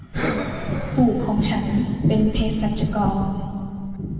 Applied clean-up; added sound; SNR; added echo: none; Breathing; 8 dB; reverberation time 2.3 s.